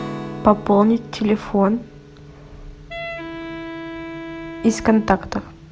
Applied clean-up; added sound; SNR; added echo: none; Guitar + Wind instrument, woodwind instrument; 12 dB; none.